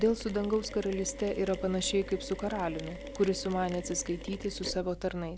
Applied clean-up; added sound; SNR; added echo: none; Mechanisms; 11 dB; none.